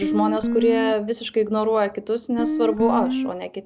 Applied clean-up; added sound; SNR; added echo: none; Guitar; 2 dB; none.